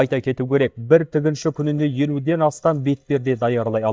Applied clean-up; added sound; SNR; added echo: neural mask model DeepFilterNet 3.